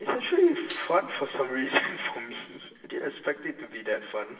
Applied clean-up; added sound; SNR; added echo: none; Tambourine; 16 dB; reverberation time 0.9 s.